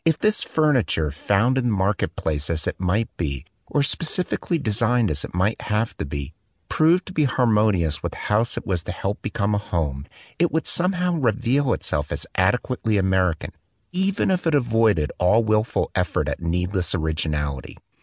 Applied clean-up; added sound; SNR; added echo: none; none; none; none.